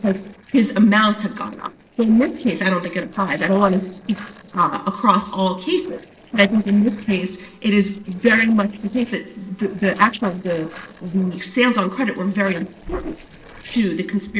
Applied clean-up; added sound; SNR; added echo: neural separator model SepFormer DNS4.